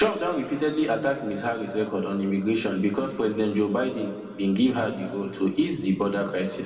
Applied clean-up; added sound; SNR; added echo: none; none; none; reverberation time 2.0 s.